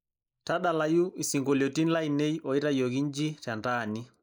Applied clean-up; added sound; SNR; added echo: neural mask model Resemble Enhance denoiser.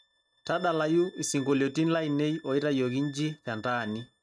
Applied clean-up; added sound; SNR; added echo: neural mask model RNNoise.